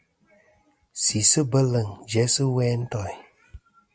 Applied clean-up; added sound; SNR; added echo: none; none; none; none.